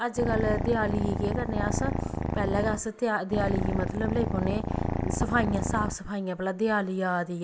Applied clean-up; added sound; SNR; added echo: none; Purr; 0 dB; none.